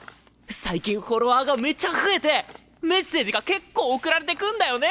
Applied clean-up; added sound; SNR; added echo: none; none; none; none.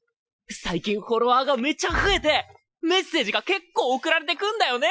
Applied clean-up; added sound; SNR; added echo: classical method Wiener filter.